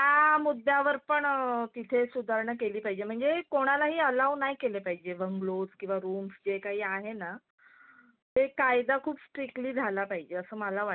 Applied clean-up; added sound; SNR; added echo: none; none; none; none.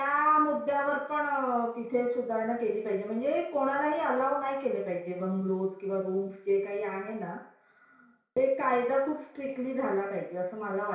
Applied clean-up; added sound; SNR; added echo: none; none; none; reverberation time 0.6 s.